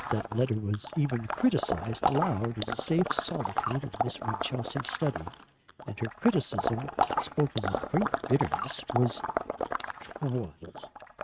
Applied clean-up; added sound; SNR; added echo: neural mask model RNNoise.